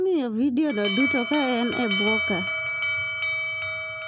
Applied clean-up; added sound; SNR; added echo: none; Alarm; 2 dB; none.